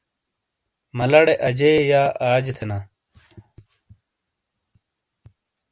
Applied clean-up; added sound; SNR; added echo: none; none; none; none.